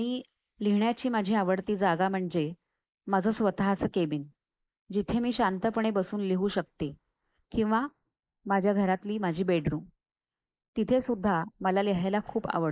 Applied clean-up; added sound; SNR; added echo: neural mask model Resemble Enhance denoiser.